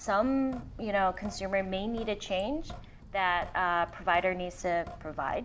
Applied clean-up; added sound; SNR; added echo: none; Drip / Sink (filling or washing); 14 dB; none.